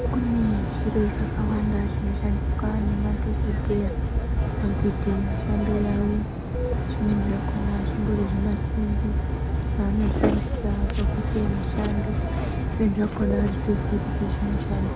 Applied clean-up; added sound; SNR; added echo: none; Aircraft; -2 dB; none.